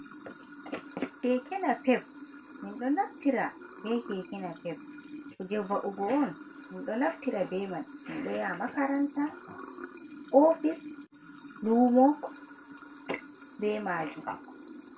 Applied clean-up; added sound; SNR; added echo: none; Sink (filling or washing) / Water; 16 dB; reverberation time 0.2 s.